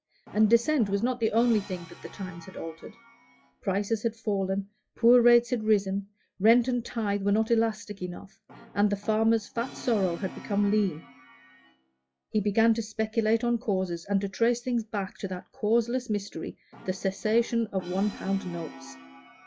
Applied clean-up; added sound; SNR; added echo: classical method log-MMSE.